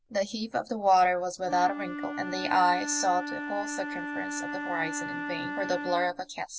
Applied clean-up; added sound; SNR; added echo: none; Wind instrument, woodwind instrument; 7 dB; none.